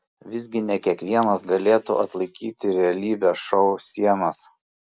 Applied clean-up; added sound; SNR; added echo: none; none; none; none.